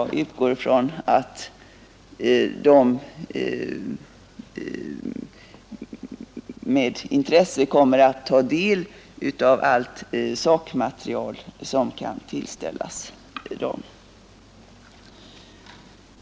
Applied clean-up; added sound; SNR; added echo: none; none; none; none.